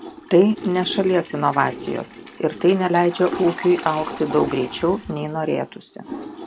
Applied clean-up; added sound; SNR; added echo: none; Toilet flush / Water; 13 dB; none.